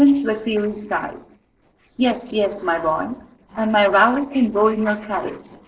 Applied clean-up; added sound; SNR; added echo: neural separator model SepFormer DNS4.